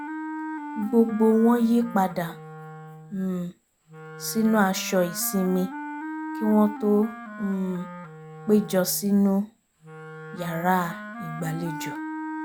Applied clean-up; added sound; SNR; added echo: none; Wind instrument, woodwind instrument; 11 dB; none.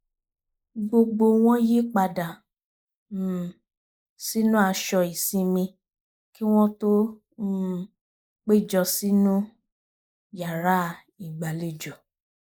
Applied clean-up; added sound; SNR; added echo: neural mask model Resemble Enhance denoiser.